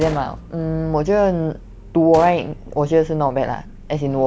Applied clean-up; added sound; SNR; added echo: none; Idling / Engine starting / Motor vehicle (road) + Gunshot, gunfire; 16 dB; none.